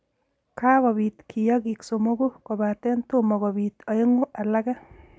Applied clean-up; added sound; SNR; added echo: none; none; none; none.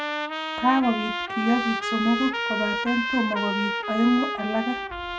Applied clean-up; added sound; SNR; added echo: none; Trumpet; 3 dB; reverberation time 0.2 s.